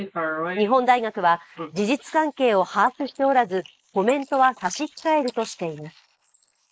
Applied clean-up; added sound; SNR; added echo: neural mask model Resemble Enhance denoiser.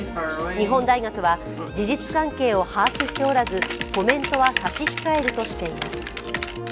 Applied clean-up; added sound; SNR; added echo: none; Typing; 7 dB; none.